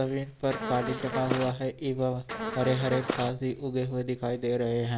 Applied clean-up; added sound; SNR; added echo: none; Buzz; 4 dB; none.